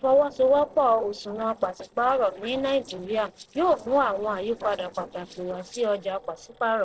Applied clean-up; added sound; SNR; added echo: neural separator model SepFormer DNS4.